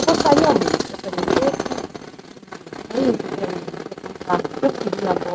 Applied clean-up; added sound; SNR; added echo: neural mask model RNNoise.